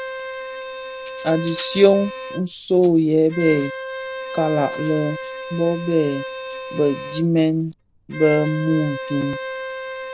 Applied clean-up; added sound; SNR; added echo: none; Bowed string instrument; 10 dB; none.